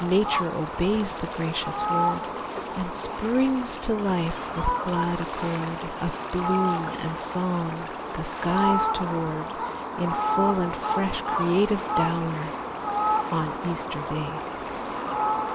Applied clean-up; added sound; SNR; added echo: none; Fowl; 1 dB; none.